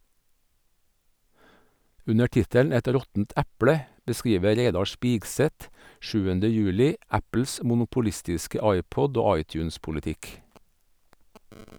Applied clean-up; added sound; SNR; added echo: none; none; none; none.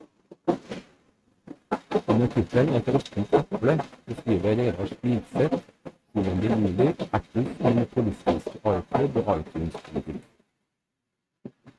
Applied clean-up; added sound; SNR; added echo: neural mask model RNNoise.